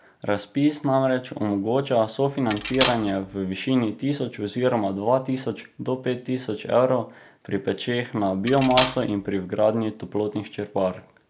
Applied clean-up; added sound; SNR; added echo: none; Cutlery, silverware; 2 dB; none.